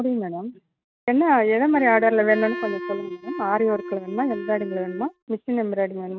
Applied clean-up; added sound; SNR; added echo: neural mask model RNNoise.